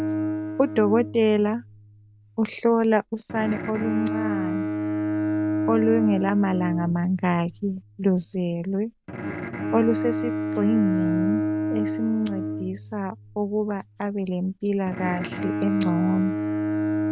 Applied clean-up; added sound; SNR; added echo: none; Bowed string instrument; 3 dB; none.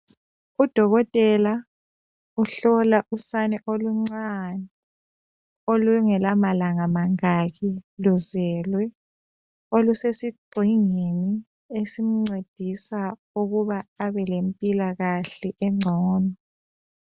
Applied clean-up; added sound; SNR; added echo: none; none; none; none.